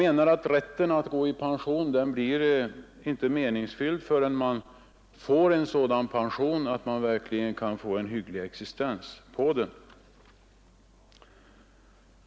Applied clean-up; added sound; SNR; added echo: none; none; none; none.